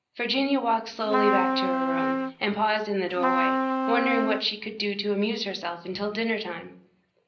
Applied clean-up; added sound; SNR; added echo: none; Trumpet; -1 dB; reverberation time 0.5 s.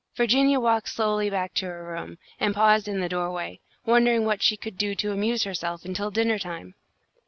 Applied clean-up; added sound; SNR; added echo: none; none; none; none.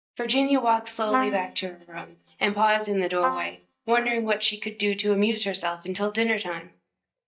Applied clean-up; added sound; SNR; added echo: neural mask model DeepFilterNet 3.